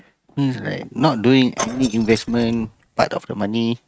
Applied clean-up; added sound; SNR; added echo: neural mask model RNNoise.